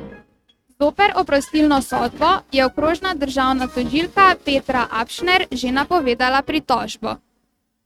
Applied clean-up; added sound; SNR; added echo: neural mask model RNNoise.